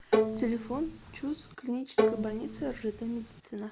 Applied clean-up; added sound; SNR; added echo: none; Bowed string instrument; -4 dB; none.